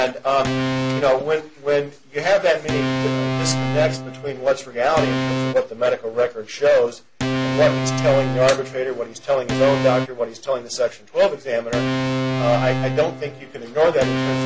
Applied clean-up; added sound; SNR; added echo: none; Organ; 4 dB; none.